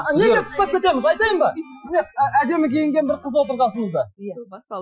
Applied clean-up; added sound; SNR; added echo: classical method Wiener filter.